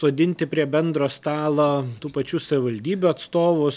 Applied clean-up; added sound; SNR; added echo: none; none; none; none.